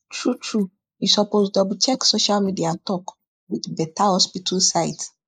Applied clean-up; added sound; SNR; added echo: neural mask model Resemble Enhance denoiser.